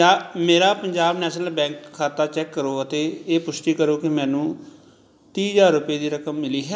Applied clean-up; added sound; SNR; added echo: none; none; none; none.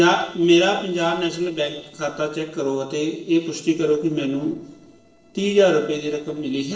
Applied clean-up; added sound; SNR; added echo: neural separator model SepFormer DNS4.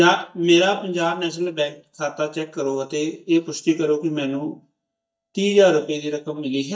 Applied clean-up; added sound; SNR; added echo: neural mask model DeepFilterNet 3.